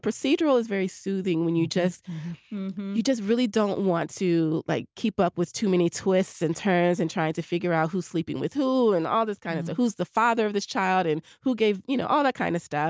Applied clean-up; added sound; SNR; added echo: none; none; none; none.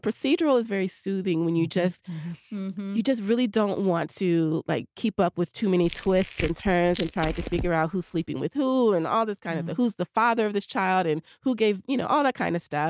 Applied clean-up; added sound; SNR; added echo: neural mask model RNNoise.